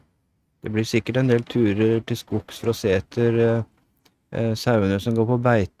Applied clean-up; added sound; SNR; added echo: neural mask model RNNoise.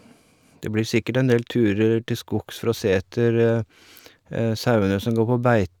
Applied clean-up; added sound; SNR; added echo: none; none; none; none.